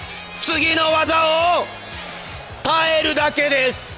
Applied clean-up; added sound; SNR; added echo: none; none; none; none.